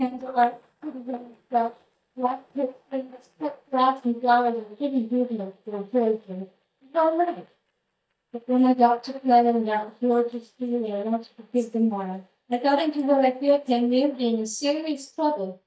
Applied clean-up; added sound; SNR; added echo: neural mask model DeepFilterNet 3.